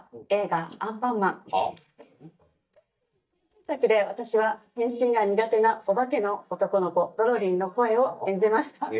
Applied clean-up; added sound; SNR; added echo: neural mask model DeepFilterNet 3.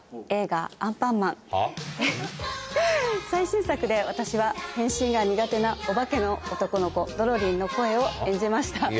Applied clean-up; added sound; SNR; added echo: none; none; none; none.